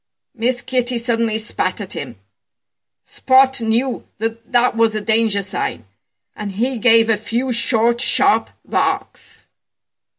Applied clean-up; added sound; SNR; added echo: none; none; none; none.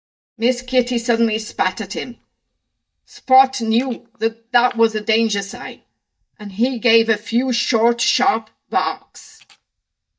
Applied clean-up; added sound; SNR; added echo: neural mask model DeepFilterNet 3.